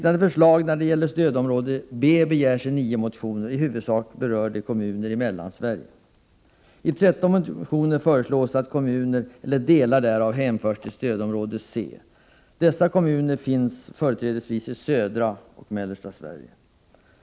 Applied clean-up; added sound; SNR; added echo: none; none; none; none.